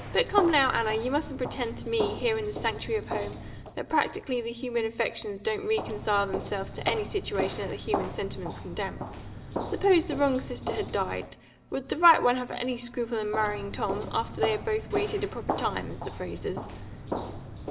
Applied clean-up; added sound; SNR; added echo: none; Walk, footsteps; 8 dB; reverberation time 1.7 s.